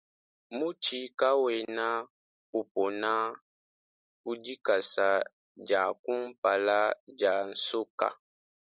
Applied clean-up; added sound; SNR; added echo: none; none; none; none.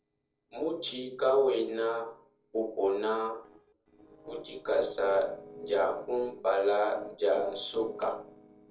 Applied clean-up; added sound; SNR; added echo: neural separator model SepFormer DNS4.